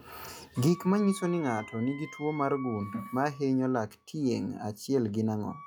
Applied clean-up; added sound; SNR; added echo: classical method log-MMSE.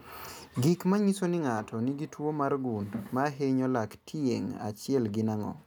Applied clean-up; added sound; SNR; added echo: none; none; none; none.